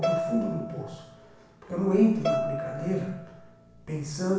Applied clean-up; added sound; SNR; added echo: none; Bowed string instrument; 5 dB; reverberation time 0.7 s.